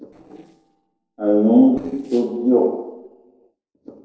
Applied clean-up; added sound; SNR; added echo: neural separator model SepFormer DNS4.